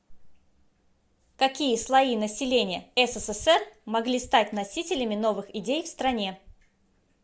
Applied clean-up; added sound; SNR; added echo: none; none; none; none.